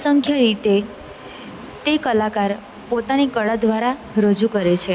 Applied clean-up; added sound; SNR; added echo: none; none; none; none.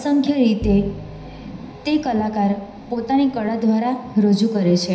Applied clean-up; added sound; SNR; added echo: none; Bowed string instrument; 15 dB; reverberation time 0.9 s.